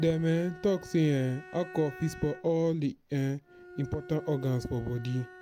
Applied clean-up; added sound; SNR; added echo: none; Bowed string instrument; 18 dB; none.